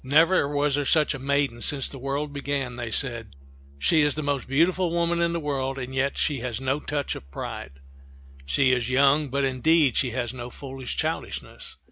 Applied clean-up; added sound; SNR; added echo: none; Musical instrument; 19 dB; none.